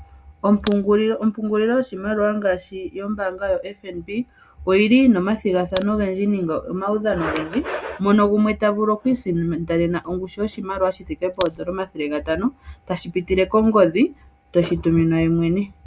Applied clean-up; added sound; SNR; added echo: none; Crack; 16 dB; none.